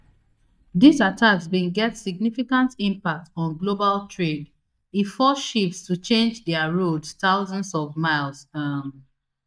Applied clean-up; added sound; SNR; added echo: neural mask model DeepFilterNet 3.